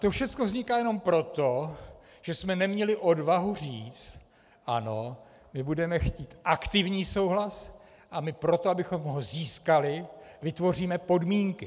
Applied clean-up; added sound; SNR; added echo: none; none; none; none.